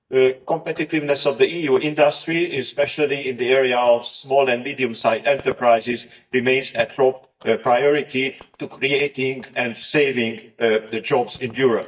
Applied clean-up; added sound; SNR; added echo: neural mask model DeepFilterNet 3.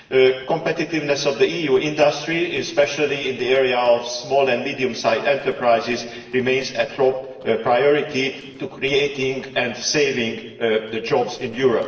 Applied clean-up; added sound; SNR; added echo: neural separator model SepFormer DNS4.